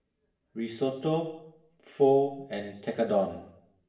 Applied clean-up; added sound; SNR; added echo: none; none; none; reverberation time 0.7 s.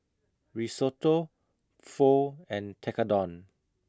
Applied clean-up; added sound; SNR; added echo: none; none; none; none.